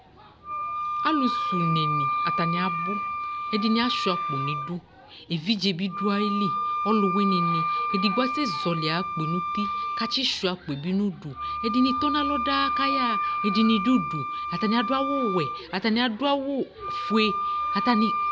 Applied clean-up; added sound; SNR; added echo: none; Wind instrument, woodwind instrument; 2 dB; none.